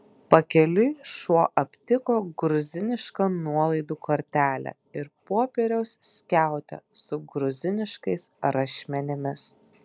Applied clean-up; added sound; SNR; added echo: none; none; none; none.